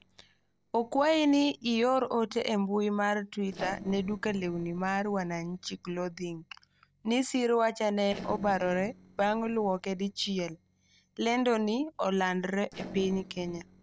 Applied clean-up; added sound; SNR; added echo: neural separator model SepFormer DNS4.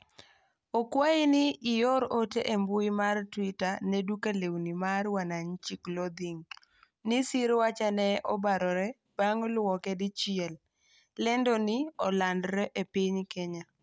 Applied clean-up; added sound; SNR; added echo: none; none; none; none.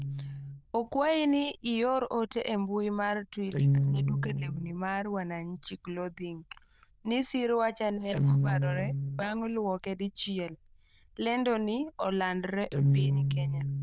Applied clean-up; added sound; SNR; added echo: neural diffusion model UNIVERSE++.